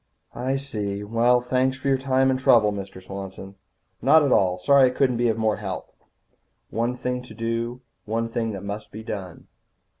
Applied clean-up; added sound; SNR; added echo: none; none; none; none.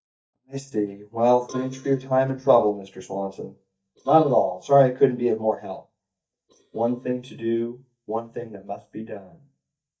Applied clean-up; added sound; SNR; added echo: neural mask model DeepFilterNet 3.